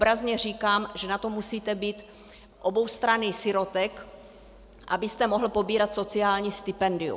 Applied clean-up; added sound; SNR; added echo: none; none; none; none.